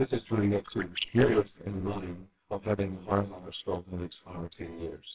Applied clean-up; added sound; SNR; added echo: neural separator model SepFormer WHAMR!.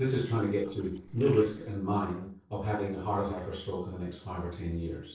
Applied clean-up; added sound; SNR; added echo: neural separator model SepFormer DNS4.